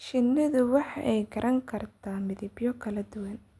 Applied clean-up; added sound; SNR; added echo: none; none; none; none.